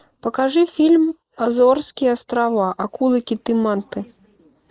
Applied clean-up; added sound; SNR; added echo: neural mask model Resemble Enhance denoiser.